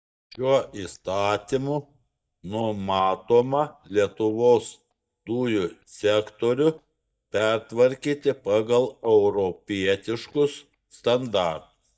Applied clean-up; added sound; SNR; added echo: neural mask model DeepFilterNet 3.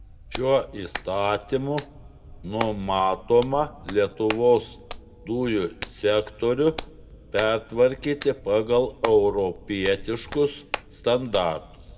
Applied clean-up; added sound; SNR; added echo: none; Hands; 14 dB; reverberation time 2.1 s.